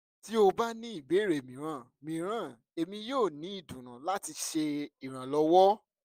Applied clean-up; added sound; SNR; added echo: none; none; none; none.